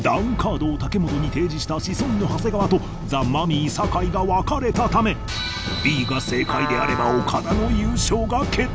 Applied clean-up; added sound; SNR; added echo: none; Trumpet; 10 dB; none.